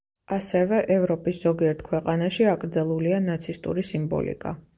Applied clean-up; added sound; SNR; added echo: none; none; none; none.